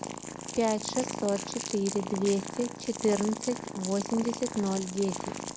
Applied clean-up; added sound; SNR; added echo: none; Purr + Crackle; 7 dB; none.